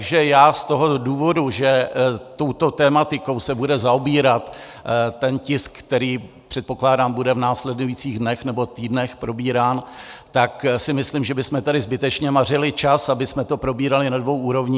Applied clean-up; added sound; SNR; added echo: none; none; none; none.